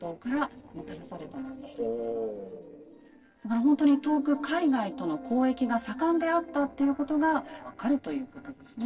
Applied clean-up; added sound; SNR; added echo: neural separator model SepFormer DNS4.